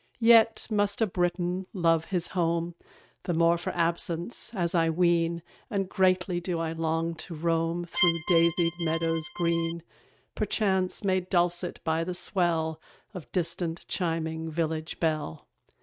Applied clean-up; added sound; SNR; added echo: neural mask model RNNoise.